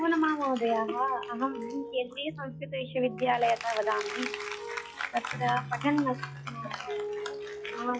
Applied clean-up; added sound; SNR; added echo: classical method log-MMSE.